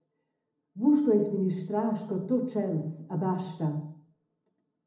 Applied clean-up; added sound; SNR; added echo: none; none; none; reverberation time 0.4 s.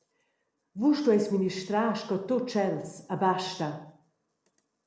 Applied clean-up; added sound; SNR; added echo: none; none; none; none.